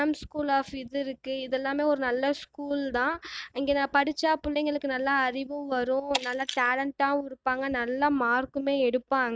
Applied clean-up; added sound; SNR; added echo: neural mask model RNNoise.